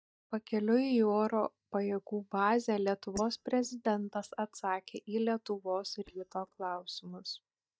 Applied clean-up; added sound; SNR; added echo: neural mask model DeepFilterNet 3.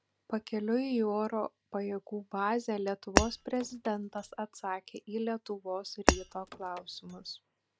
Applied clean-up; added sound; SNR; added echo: none; Shatter; -2 dB; none.